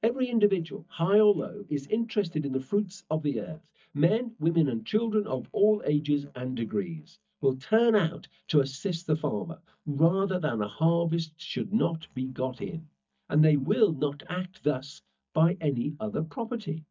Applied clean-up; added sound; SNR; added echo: neural mask model DeepFilterNet 3.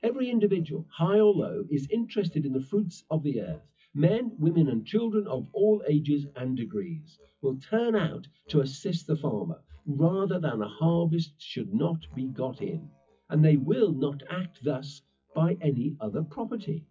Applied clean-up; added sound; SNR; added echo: classical method WPE with log-MMSE.